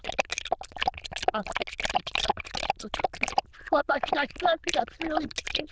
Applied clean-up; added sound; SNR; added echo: neural diffusion model UNIVERSE++.